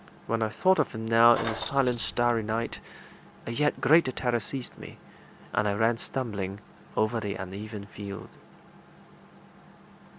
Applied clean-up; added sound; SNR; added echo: none; Keys jangling; 8 dB; none.